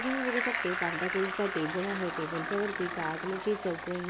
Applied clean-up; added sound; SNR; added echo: none; Bicycle; 2 dB; none.